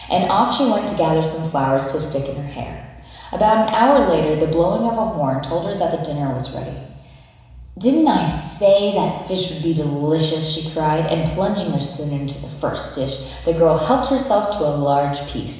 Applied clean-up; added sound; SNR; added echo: none; none; none; reverberation time 1.0 s.